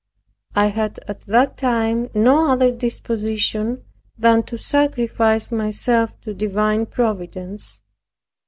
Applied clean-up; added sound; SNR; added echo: none; none; none; none.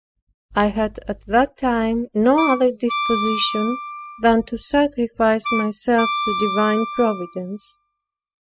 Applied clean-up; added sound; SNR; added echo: classical method spectral subtraction.